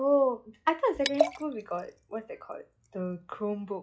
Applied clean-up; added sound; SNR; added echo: classical method log-MMSE.